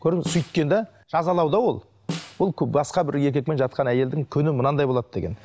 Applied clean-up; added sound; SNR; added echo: none; Snare drum; 15 dB; none.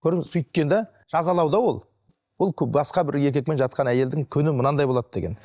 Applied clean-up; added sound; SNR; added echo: neural mask model DeepFilterNet 3.